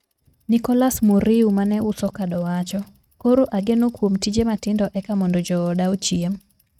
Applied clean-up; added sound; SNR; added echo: neural mask model RNNoise.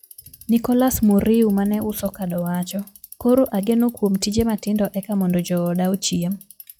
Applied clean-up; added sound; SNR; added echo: classical method log-MMSE.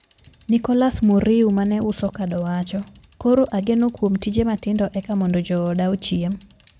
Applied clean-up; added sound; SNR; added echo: none; Bicycle; 20 dB; none.